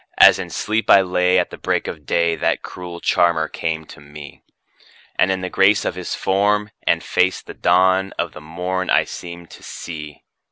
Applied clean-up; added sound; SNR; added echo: none; none; none; none.